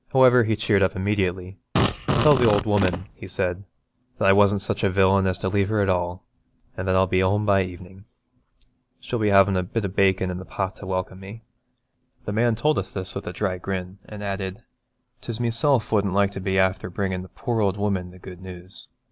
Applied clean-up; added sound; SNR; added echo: none; Fart; 1 dB; none.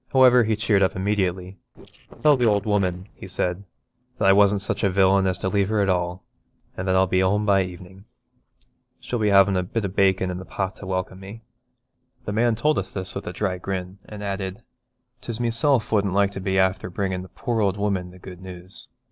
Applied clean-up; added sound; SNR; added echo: neural separator model SepFormer DNS4.